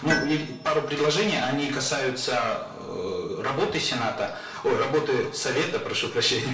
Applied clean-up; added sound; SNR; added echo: none; Tools; 11 dB; reverberation time 0.4 s.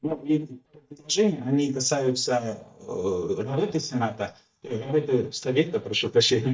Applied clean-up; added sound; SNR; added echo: neural mask model DeepFilterNet 3.